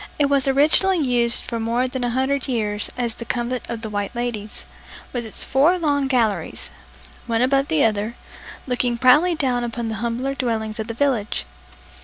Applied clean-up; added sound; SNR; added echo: none; none; none; none.